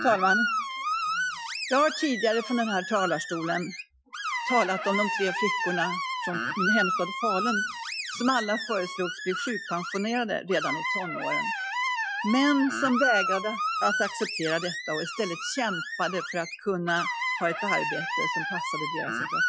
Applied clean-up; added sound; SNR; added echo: classical method Wiener filter.